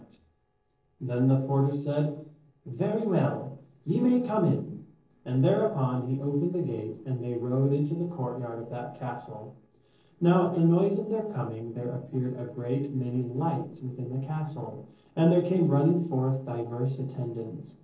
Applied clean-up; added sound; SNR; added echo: neural separator model SepFormer DNS4.